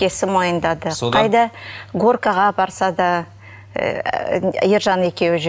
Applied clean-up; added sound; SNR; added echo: none; none; none; none.